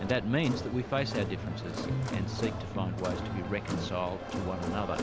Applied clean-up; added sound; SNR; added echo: none; Electric guitar + Crowd; 1 dB; none.